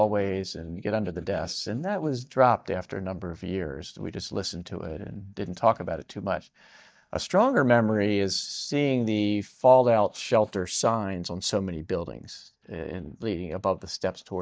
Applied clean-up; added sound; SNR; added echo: neural mask model DeepFilterNet 3.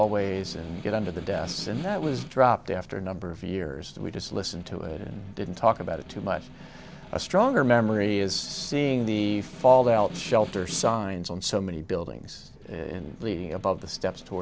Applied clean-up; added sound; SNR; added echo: none; Snare drum; 18 dB; none.